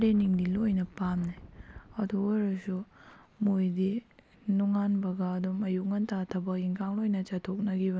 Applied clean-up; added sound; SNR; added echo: none; Wind; 18 dB; none.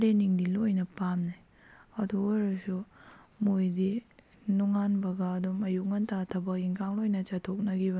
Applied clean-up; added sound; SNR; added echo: none; none; none; none.